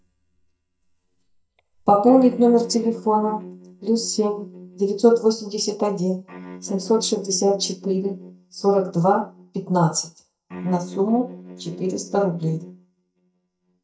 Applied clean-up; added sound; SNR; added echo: neural mask model DeepFilterNet 3.